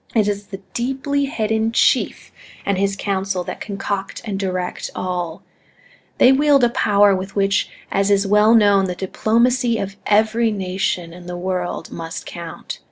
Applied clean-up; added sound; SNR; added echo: none; none; none; none.